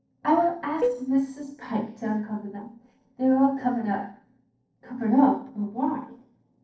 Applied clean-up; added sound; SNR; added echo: neural separator model SepFormer DNS4.